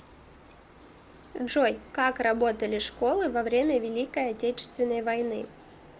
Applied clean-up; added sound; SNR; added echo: none; none; none; none.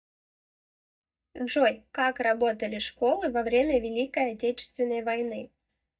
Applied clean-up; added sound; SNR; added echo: neural mask model DeepFilterNet 3.